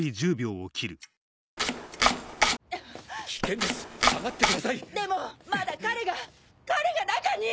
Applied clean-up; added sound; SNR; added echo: none; Domestic sounds, home sounds; -5 dB; none.